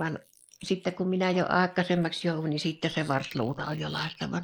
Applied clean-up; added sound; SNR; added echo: neural mask model Resemble Enhance denoiser.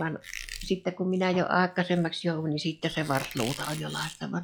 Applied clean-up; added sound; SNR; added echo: classical method log-MMSE.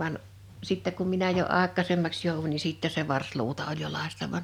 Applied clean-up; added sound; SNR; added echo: none; none; none; none.